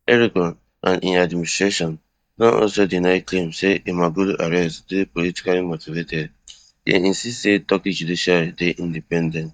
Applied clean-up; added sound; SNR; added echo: neural mask model DeepFilterNet 3.